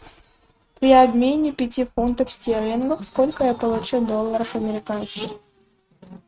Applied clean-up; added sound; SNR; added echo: neural mask model RNNoise.